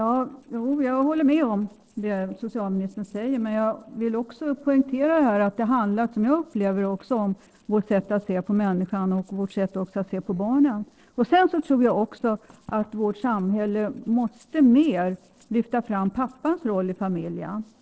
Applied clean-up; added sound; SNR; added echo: neural separator model SepFormer DNS4.